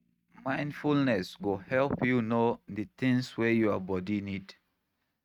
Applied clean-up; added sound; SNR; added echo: neural mask model RNNoise.